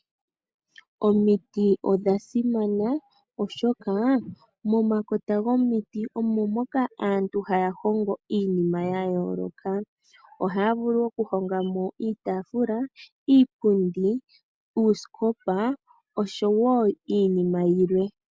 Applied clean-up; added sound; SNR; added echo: none; none; none; none.